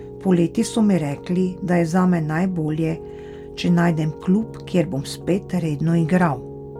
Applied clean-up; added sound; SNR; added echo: none; Piano; 15 dB; none.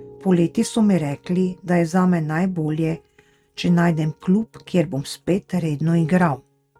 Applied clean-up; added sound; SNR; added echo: neural mask model RNNoise.